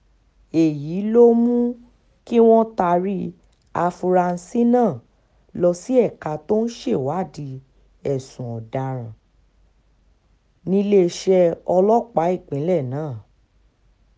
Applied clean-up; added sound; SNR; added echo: none; none; none; none.